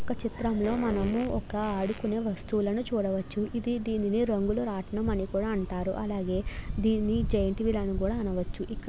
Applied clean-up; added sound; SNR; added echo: none; Fart; 15 dB; none.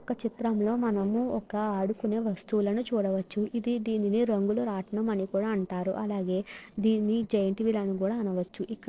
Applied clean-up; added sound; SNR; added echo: neural separator model SepFormer DNS4.